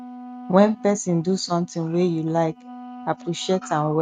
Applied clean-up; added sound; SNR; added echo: neural mask model RNNoise.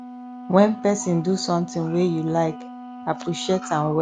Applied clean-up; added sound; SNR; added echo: none; Wind instrument, woodwind instrument; 14 dB; none.